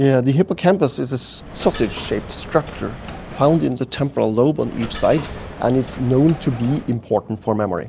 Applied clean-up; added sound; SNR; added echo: none; Coin (dropping); 13 dB; none.